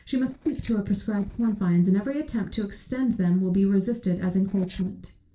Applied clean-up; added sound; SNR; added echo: neural separator model SepFormer DNS4.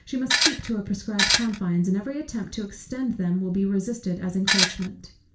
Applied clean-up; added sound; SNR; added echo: none; Tools; -4 dB; reverberation time 0.4 s.